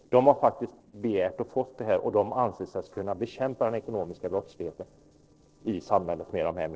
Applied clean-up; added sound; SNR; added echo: neural separator model SepFormer DNS4.